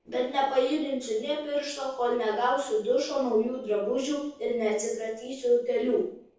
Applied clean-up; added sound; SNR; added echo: neural separator model SepFormer DNS4.